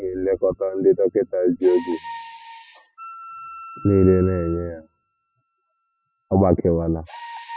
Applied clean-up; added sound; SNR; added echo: classical method spectral subtraction.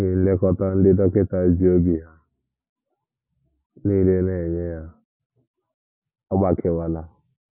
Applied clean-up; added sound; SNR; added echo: none; none; none; none.